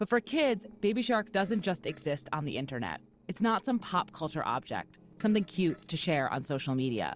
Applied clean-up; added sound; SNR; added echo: neural separator model SepFormer DNS4.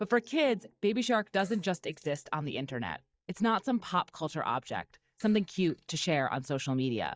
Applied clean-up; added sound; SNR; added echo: neural mask model DeepFilterNet 3.